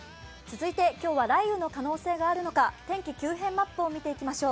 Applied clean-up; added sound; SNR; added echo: none; none; none; none.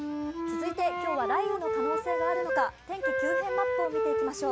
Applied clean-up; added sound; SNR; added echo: none; Wind instrument, woodwind instrument; -3 dB; none.